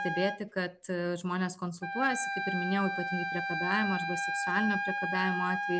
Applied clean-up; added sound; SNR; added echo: none; Wind instrument, woodwind instrument; 2 dB; none.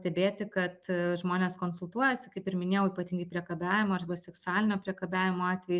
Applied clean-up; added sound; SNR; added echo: none; none; none; none.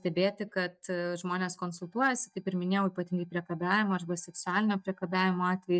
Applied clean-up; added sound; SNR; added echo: neural mask model DeepFilterNet 3.